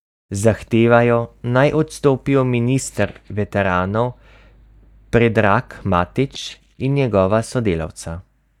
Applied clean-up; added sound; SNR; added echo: neural mask model DeepFilterNet 3.